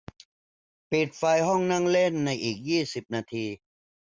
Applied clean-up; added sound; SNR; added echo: none; none; none; none.